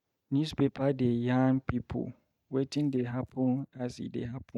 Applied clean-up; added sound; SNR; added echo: neural mask model DeepFilterNet 3.